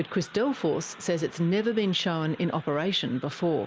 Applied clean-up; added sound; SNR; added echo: none; none; none; none.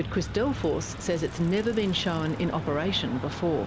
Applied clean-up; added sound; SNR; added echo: none; Bicycle; 9 dB; none.